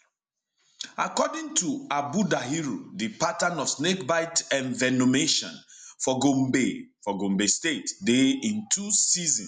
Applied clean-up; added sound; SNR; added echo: none; none; none; none.